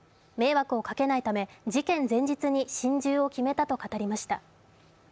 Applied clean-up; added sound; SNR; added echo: none; none; none; none.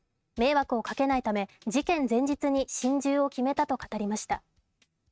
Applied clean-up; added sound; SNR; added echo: neural mask model RNNoise.